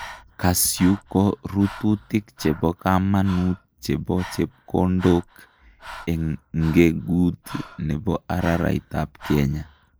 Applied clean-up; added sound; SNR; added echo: neural mask model Resemble Enhance denoiser.